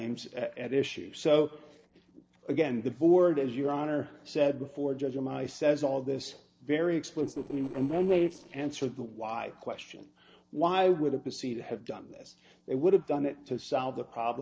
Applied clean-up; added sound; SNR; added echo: neural separator model SepFormer DNS4.